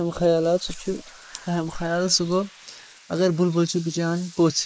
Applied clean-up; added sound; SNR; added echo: neural mask model Resemble Enhance denoiser.